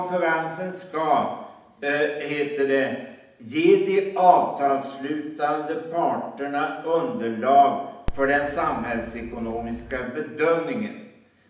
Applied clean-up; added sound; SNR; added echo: none; Dog; 11 dB; reverberation time 0.8 s.